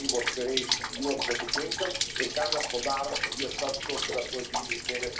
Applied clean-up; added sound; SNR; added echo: none; Rain; -2 dB; reverberation time 0.5 s.